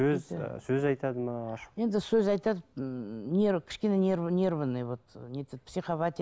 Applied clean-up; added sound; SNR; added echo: none; none; none; none.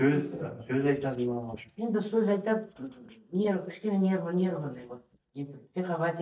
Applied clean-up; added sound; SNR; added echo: neural mask model DeepFilterNet 3.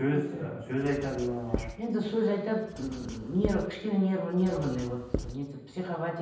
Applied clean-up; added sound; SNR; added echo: none; Writing; 9 dB; reverberation time 0.9 s.